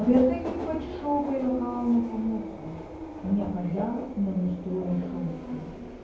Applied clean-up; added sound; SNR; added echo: none; Subway, metro, underground; 9 dB; reverberation time 0.9 s.